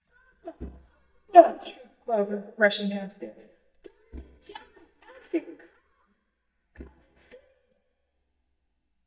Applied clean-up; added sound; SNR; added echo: neural mask model DeepFilterNet 3.